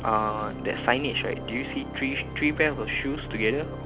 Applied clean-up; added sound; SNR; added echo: none; Organ; 8 dB; none.